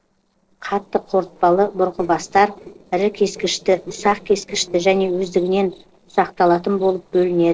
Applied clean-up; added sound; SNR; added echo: neural separator model SepFormer DNS4.